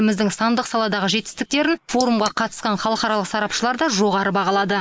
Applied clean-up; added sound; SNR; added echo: neural mask model Resemble Enhance denoiser.